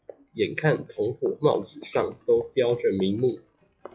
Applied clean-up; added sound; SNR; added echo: classical method log-MMSE.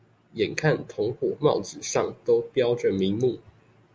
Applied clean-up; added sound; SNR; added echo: none; none; none; none.